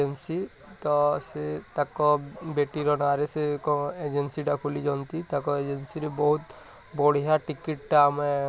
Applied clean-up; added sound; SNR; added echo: none; none; none; none.